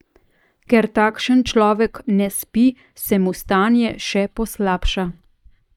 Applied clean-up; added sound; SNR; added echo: neural mask model DeepFilterNet 3.